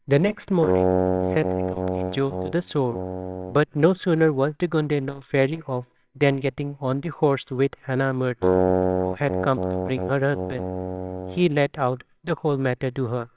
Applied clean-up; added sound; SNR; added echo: neural separator model SepFormer WHAMR!.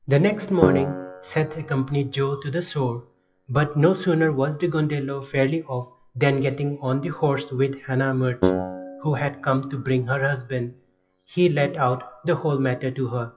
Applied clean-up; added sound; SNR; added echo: classical method WPE with log-MMSE.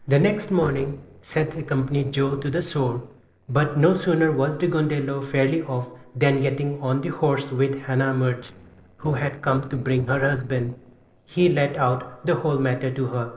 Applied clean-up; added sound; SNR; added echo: neural separator model SepFormer DNS4.